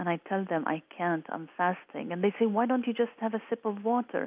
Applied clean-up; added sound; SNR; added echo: none; none; none; none.